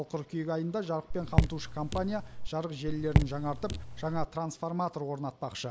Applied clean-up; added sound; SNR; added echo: none; Raindrop / Drip; -4 dB; none.